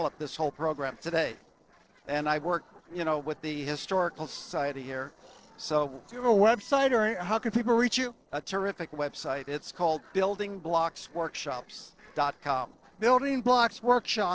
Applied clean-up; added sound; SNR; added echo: neural separator model SepFormer DNS4.